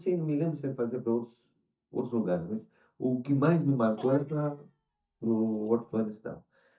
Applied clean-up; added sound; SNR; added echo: neural mask model DeepFilterNet 3.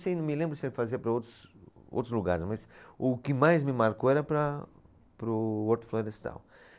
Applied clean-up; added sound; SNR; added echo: none; none; none; none.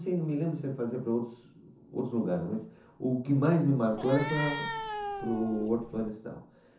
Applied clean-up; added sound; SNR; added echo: none; Cat; 6 dB; reverberation time 0.9 s.